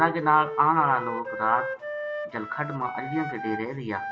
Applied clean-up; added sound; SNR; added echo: none; Wind instrument, woodwind instrument; 8 dB; reverberation time 0.8 s.